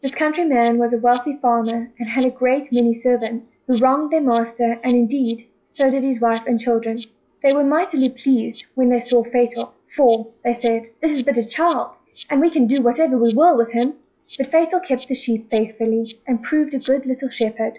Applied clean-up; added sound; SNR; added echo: classical method log-MMSE.